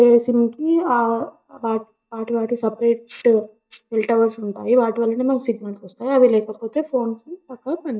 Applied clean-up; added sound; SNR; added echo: neural mask model DeepFilterNet 3.